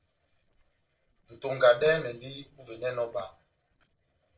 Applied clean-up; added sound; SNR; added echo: neural separator model SepFormer DNS4.